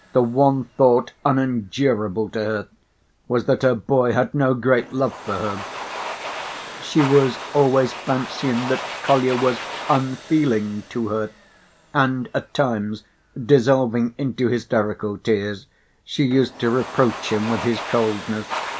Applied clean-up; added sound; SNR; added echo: none; Domestic sounds, home sounds; 13 dB; none.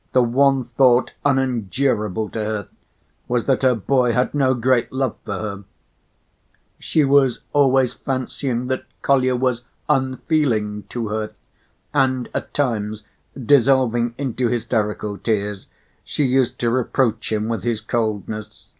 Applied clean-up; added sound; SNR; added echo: none; none; none; none.